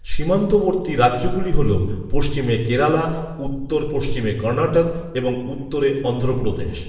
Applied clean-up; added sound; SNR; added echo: none; none; none; reverberation time 1.0 s.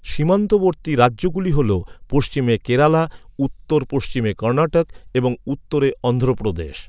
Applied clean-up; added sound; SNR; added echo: none; none; none; none.